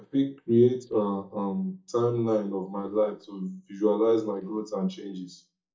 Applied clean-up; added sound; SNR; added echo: neural mask model DeepFilterNet 3.